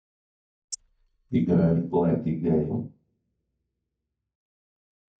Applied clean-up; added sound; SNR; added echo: neural mask model DeepFilterNet 3.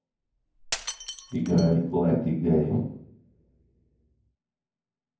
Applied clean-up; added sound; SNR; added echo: none; Shatter; 12 dB; reverberation time 0.9 s.